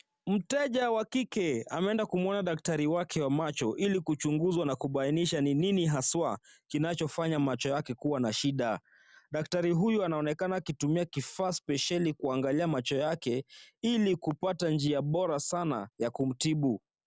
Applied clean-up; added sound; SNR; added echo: none; none; none; none.